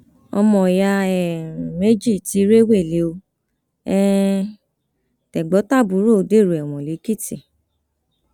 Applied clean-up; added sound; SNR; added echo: none; none; none; none.